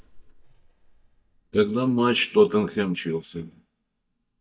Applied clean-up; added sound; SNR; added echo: neural mask model DeepFilterNet 3.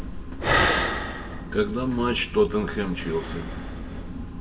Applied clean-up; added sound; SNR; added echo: none; Breathing; 2 dB; reverberation time 0.4 s.